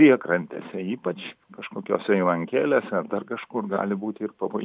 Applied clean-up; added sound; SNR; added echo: none; none; none; none.